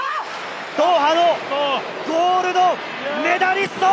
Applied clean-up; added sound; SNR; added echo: none; none; none; none.